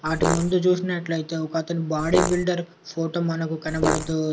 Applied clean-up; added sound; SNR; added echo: none; Fart; 1 dB; none.